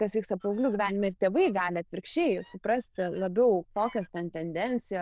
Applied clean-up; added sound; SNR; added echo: neural diffusion model UNIVERSE++.